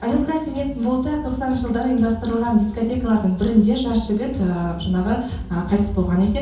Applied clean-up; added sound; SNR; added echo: none; none; none; reverberation time 2.8 s.